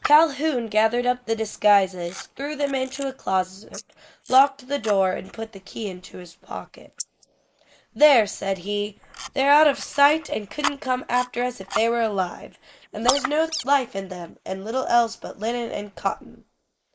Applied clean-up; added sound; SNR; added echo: neural mask model Resemble Enhance denoiser.